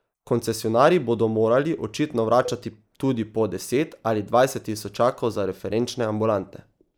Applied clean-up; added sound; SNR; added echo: neural mask model Resemble Enhance denoiser.